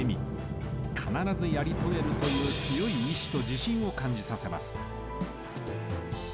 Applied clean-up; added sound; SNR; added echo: none; Drum; 3 dB; none.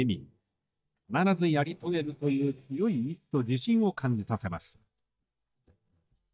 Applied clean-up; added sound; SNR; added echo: neural mask model DeepFilterNet 3.